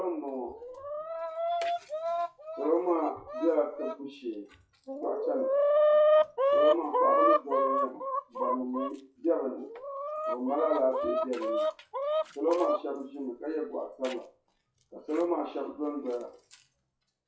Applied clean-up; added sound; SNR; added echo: classical method WPE with log-MMSE.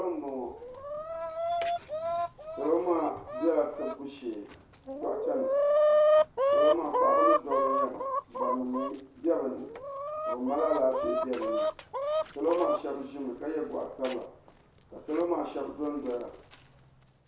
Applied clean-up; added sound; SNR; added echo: none; Chicken, rooster; -3 dB; reverberation time 0.6 s.